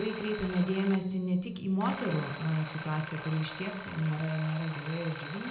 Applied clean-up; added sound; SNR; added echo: none; Alarm; 11 dB; reverberation time 0.8 s.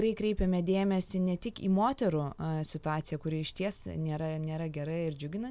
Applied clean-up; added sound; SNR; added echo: none; none; none; none.